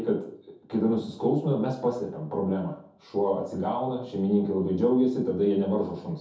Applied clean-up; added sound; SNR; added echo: none; none; none; reverberation time 0.5 s.